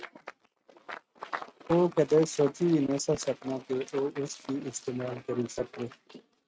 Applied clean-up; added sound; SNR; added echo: neural mask model RNNoise.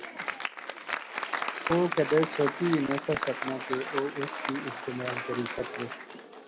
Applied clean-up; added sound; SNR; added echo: none; Applause; 4 dB; none.